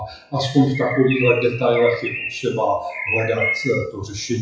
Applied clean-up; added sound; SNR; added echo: classical method WPE with log-MMSE.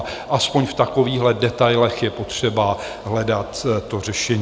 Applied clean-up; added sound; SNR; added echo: none; none; none; none.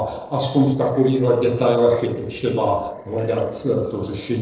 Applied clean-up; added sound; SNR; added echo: neural separator model SepFormer DNS4.